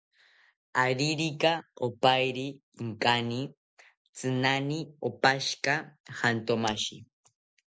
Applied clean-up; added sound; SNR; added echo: none; Shatter; 16 dB; none.